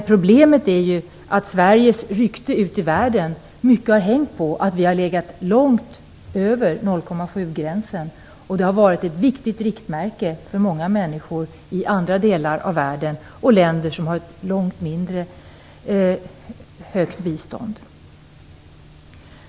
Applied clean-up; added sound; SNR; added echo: none; none; none; none.